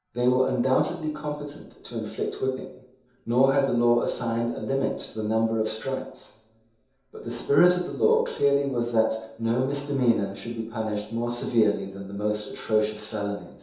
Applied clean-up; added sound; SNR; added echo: none; none; none; reverberation time 0.8 s.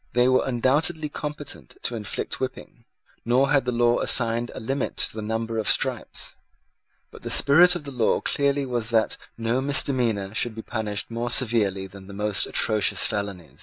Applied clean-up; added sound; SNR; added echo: none; none; none; none.